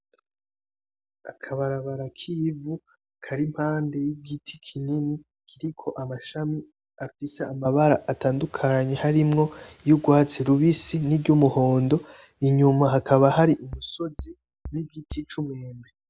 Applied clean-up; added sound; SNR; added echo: none; Bass drum; 18 dB; none.